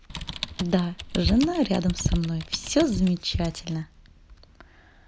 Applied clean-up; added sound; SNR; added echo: none; Typing; 11 dB; none.